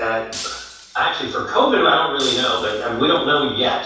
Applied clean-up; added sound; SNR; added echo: none; Shatter; 16 dB; reverberation time 0.7 s.